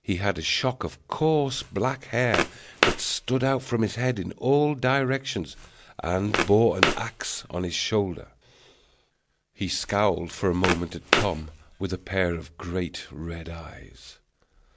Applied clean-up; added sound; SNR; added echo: none; Walk, footsteps; 3 dB; none.